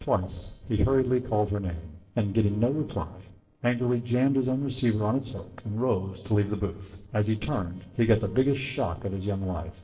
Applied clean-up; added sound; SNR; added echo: neural separator model SepFormer DNS4.